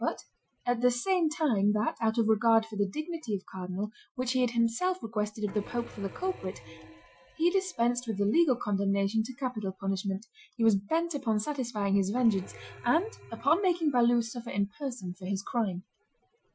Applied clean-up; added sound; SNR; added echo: classical method Wiener filter.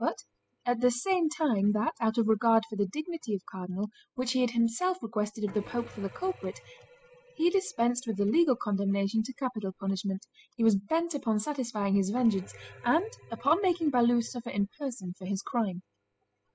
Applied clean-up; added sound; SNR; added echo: classical method spectral subtraction.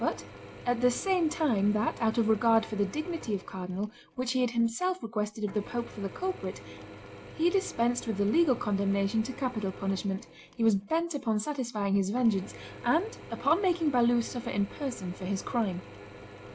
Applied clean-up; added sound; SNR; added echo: none; Drill / Mechanisms; 17 dB; none.